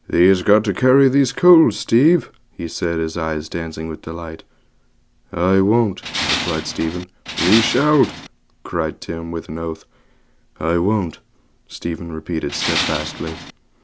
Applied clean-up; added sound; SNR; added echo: none; Tools; 5 dB; none.